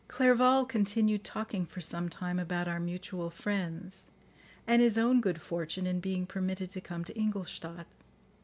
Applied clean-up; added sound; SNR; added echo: none; none; none; none.